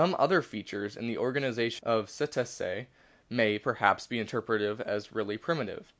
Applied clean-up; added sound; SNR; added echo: none; none; none; none.